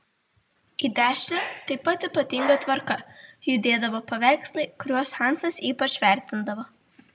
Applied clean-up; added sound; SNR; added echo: none; none; none; none.